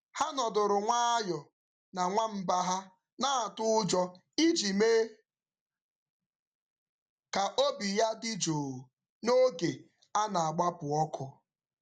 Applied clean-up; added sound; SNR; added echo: none; none; none; none.